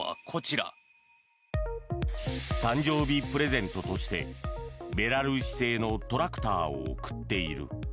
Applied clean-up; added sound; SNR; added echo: none; none; none; none.